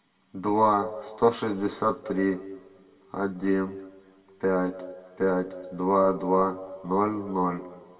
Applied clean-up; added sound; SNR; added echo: none; none; none; reverberation time 1.3 s.